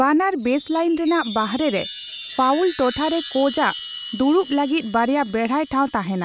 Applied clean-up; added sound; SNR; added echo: none; Chime; 11 dB; none.